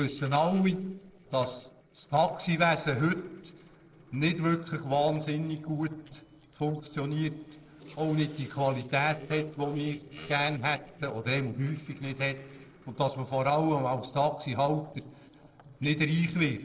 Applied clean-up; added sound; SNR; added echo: neural separator model SepFormer DNS4.